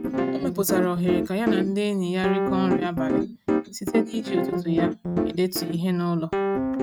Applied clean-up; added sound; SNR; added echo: neural mask model RNNoise.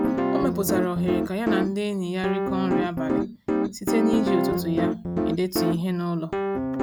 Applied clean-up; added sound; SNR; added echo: none; Piano; -2 dB; none.